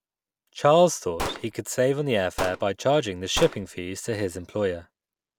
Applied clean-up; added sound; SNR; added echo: none; Gunshot, gunfire; 11 dB; none.